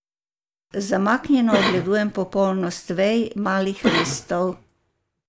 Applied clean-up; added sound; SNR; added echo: none; Cough; 4 dB; none.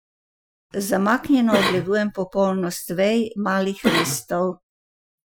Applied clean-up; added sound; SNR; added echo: classical method Wiener filter.